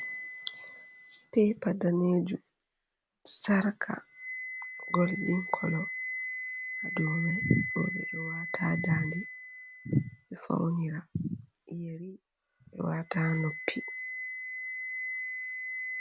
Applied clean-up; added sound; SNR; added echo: none; Wind instrument, woodwind instrument; 11 dB; none.